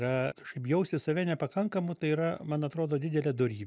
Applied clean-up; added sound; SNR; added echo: none; none; none; none.